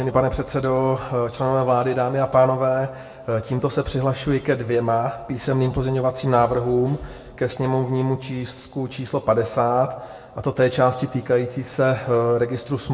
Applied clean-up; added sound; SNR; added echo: none; none; none; reverberation time 1.3 s.